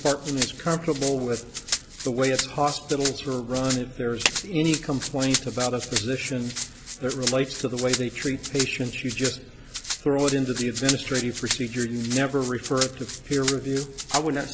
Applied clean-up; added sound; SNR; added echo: none; Clapping + Rattle (instrument); 6 dB; none.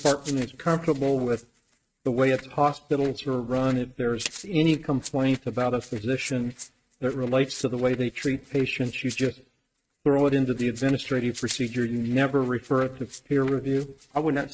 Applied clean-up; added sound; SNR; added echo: neural mask model RNNoise.